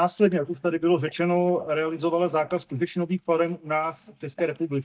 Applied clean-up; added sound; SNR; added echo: neural mask model DeepFilterNet 3.